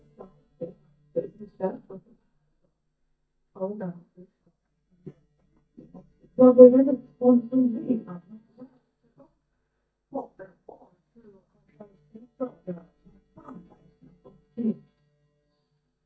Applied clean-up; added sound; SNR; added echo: neural mask model DeepFilterNet 3.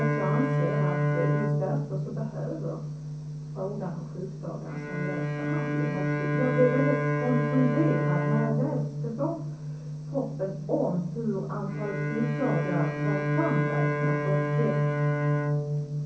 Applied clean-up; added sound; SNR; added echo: none; Bowed string instrument; -1 dB; reverberation time 0.6 s.